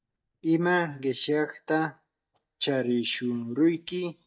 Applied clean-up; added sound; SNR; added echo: neural mask model DeepFilterNet 3.